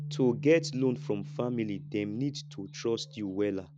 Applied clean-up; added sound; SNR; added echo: none; Bass guitar; 12 dB; none.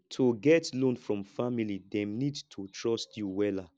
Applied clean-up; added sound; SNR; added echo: none; none; none; none.